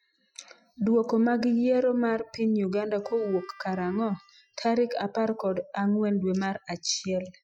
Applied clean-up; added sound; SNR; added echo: classical method Wiener filter.